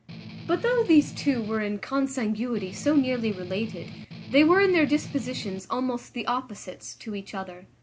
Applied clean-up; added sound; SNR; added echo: none; Strum; 13 dB; none.